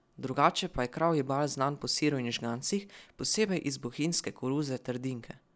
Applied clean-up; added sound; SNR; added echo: none; none; none; none.